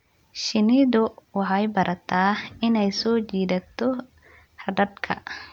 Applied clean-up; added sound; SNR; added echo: none; none; none; none.